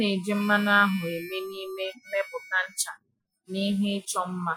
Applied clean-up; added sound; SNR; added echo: classical method Wiener filter.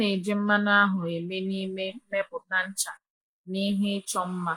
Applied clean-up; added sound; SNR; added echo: neural mask model Resemble Enhance denoiser.